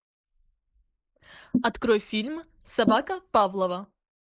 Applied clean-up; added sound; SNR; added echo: neural mask model Resemble Enhance denoiser.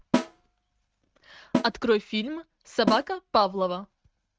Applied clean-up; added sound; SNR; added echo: neural mask model RNNoise.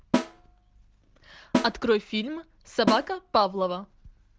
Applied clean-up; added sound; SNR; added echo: none; Snare drum; 3 dB; none.